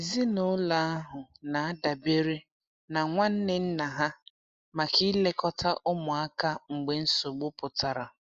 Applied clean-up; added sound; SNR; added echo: none; none; none; none.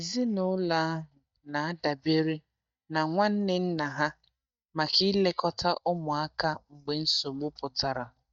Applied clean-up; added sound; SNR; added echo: neural mask model DeepFilterNet 3.